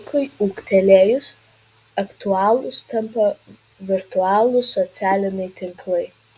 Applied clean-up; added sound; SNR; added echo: none; none; none; none.